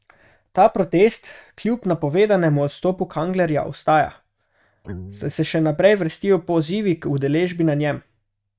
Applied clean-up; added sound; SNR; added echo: neural mask model RNNoise.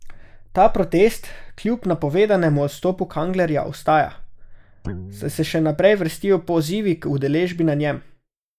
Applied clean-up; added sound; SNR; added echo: neural mask model Resemble Enhance denoiser.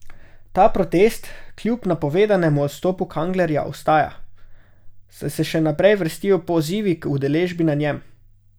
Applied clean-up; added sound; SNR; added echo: none; none; none; none.